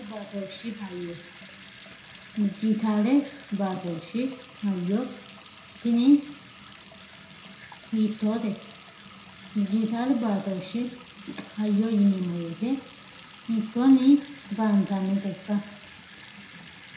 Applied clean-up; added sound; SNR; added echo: none; Bathtub (filling or washing) / Sink (filling or washing) / Water tap, faucet; 18 dB; reverberation time 0.6 s.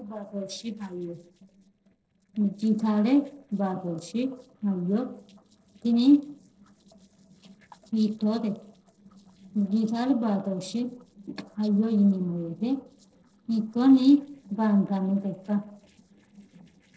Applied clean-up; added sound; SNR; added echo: neural separator model SepFormer DNS4.